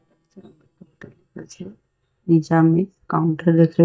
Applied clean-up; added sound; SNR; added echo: neural mask model DeepFilterNet 3.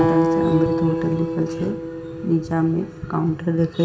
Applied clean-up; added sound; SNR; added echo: none; Acoustic guitar; 2 dB; reverberation time 0.8 s.